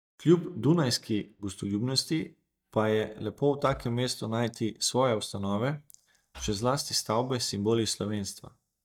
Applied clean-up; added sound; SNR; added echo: neural mask model DeepFilterNet 3.